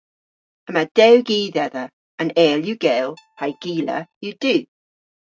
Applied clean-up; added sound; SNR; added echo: neural mask model RNNoise.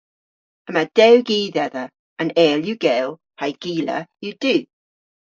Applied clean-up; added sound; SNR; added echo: neural mask model Resemble Enhance denoiser.